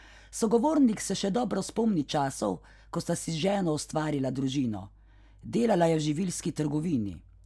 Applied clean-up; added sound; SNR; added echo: none; none; none; none.